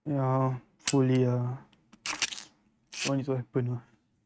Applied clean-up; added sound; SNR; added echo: neural mask model RNNoise.